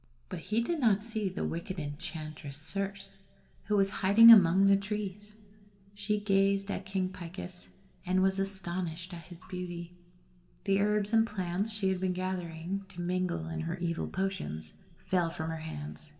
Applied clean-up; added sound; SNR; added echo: none; none; none; reverberation time 1.8 s.